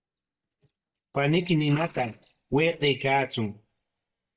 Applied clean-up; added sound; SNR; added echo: neural mask model DeepFilterNet 3.